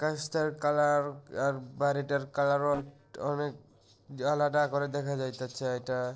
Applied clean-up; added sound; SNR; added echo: neural separator model SepFormer DNS4.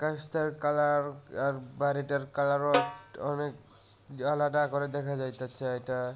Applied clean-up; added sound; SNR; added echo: none; Snare drum; 4 dB; none.